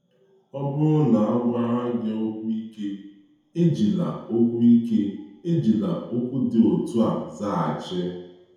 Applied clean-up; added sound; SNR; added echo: none; none; none; reverberation time 0.9 s.